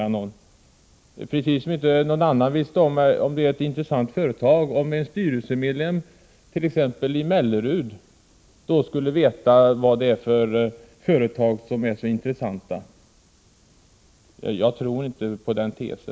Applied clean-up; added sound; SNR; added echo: none; none; none; none.